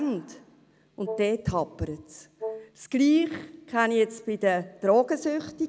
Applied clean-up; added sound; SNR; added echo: none; Wind instrument, woodwind instrument; 10 dB; none.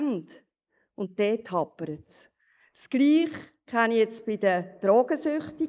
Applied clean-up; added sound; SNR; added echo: neural mask model Resemble Enhance denoiser.